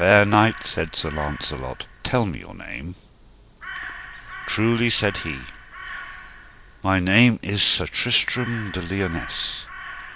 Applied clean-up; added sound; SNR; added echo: none; Crow; 14 dB; none.